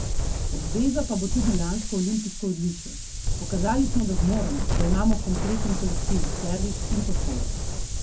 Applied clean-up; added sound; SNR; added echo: none; Wind; -2 dB; reverberation time 0.4 s.